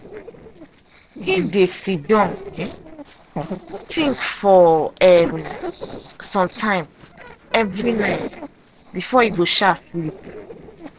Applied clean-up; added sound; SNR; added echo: neural separator model SepFormer DNS4.